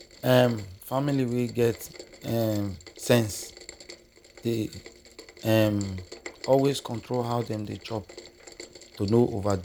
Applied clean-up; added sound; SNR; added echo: none; Rain; 19 dB; none.